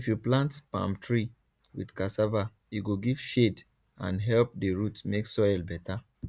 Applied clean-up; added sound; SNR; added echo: none; none; none; none.